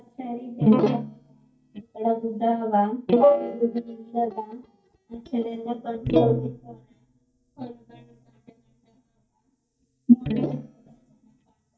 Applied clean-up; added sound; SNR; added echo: neural mask model DeepFilterNet 3.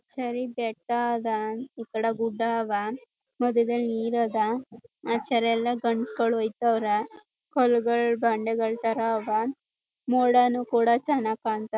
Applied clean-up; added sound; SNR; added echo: none; none; none; none.